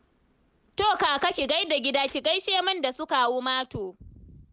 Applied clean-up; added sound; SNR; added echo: none; none; none; none.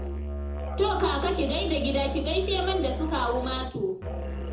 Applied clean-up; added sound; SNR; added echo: none; Musical instrument; 4 dB; reverberation time 0.5 s.